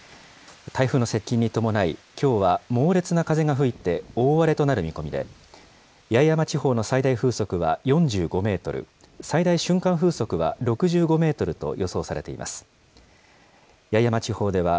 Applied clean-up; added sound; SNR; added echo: none; none; none; none.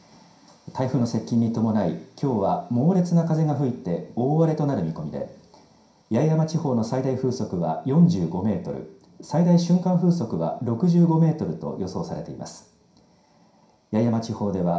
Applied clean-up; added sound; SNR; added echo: none; none; none; reverberation time 0.5 s.